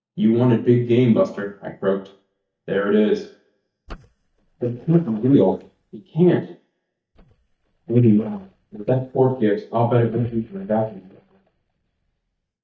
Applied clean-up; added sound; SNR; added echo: neural mask model DeepFilterNet 3.